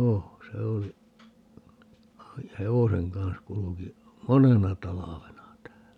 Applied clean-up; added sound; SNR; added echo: none; none; none; none.